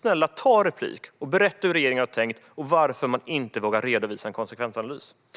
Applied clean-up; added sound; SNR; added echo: none; none; none; none.